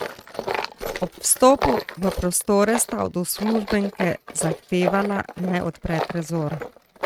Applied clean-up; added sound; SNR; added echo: neural mask model RNNoise.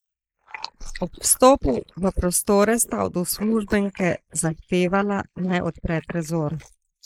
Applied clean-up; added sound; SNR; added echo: neural mask model Resemble Enhance denoiser.